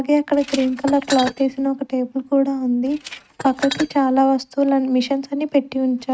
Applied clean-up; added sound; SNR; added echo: neural mask model RNNoise.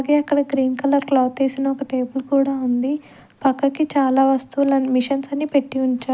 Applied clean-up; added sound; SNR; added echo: none; none; none; none.